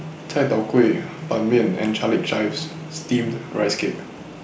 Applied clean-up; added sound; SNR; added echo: none; none; none; none.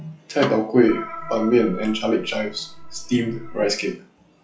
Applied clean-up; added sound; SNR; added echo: classical method log-MMSE.